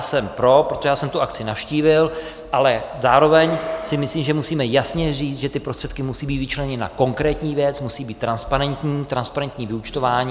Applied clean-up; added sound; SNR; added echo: none; none; none; none.